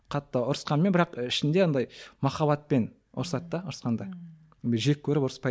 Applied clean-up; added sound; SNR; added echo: none; none; none; none.